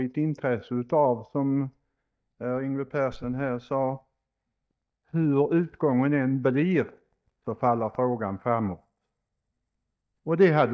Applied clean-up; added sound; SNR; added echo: neural mask model DeepFilterNet 3.